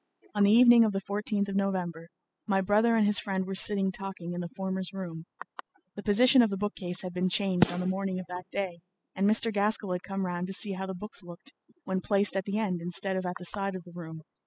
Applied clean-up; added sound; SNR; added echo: classical method spectral subtraction.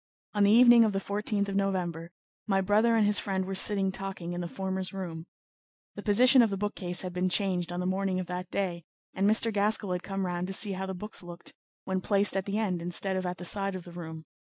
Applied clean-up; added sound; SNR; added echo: none; none; none; none.